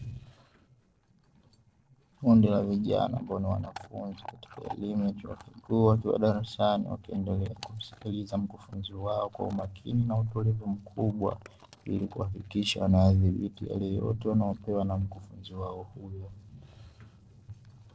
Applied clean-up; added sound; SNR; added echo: neural separator model SepFormer DNS4.